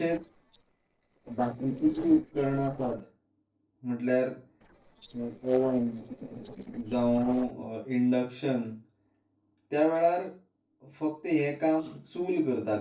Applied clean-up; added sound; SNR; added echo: neural separator model SepFormer DNS4.